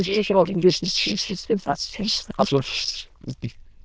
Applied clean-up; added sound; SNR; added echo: neural diffusion model UNIVERSE++.